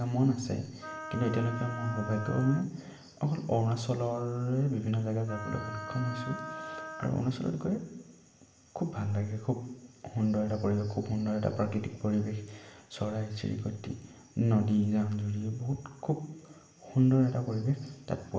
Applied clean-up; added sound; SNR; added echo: none; Wind instrument, woodwind instrument; 10 dB; reverberation time 0.9 s.